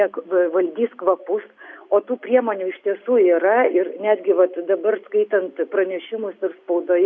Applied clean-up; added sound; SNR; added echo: none; none; none; none.